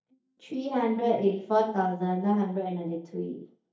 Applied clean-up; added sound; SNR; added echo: neural mask model DeepFilterNet 3.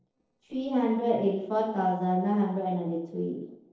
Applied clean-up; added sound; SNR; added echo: neural separator model SepFormer DNS4.